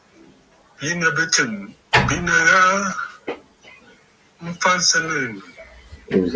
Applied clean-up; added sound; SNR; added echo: none; none; none; none.